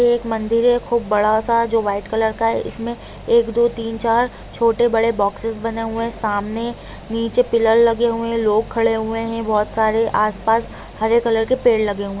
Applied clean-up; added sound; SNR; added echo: none; none; none; none.